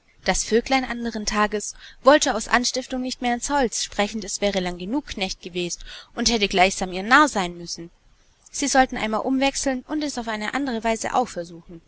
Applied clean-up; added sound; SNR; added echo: none; none; none; none.